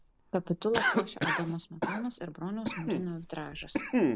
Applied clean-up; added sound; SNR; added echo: none; Cough; -2 dB; none.